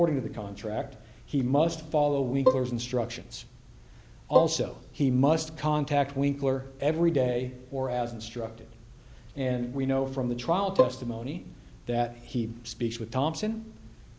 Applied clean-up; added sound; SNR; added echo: none; Bowed string instrument; 0 dB; none.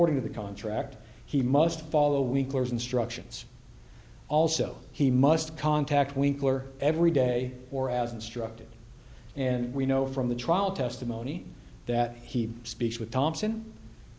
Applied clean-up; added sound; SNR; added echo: none; none; none; none.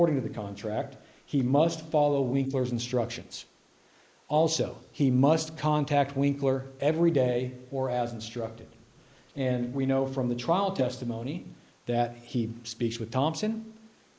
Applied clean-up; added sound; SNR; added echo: neural mask model Resemble Enhance denoiser.